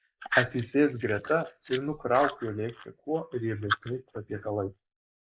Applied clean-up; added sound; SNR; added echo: neural mask model Resemble Enhance denoiser.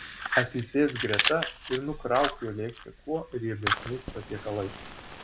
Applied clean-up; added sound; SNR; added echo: none; Fire; 4 dB; none.